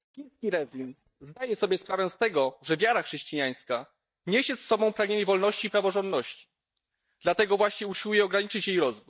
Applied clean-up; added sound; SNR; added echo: neural mask model DeepFilterNet 3.